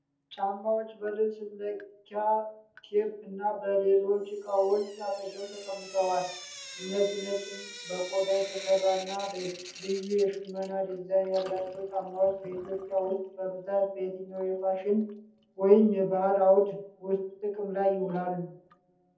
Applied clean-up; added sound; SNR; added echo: none; Drip / Sink (filling or washing); 19 dB; reverberation time 0.7 s.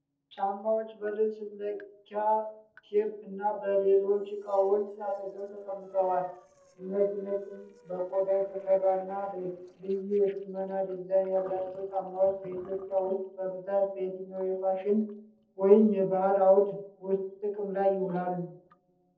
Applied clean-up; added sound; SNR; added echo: neural separator model SepFormer DNS4.